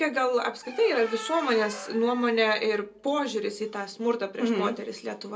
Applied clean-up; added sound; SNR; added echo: none; Squeak; 16 dB; reverberation time 0.1 s.